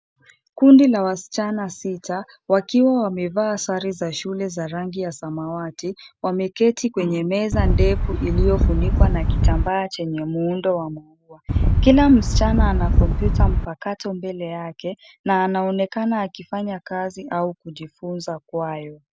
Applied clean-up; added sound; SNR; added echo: none; Wind; -5 dB; none.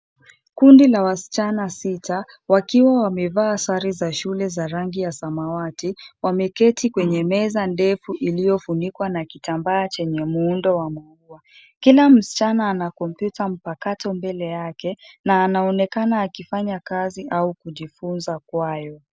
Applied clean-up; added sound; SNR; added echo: none; none; none; none.